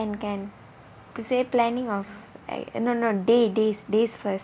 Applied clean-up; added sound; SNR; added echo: none; none; none; none.